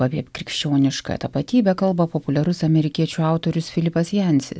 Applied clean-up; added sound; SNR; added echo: none; none; none; none.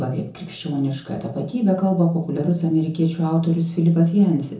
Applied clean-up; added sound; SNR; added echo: none; none; none; reverberation time 0.6 s.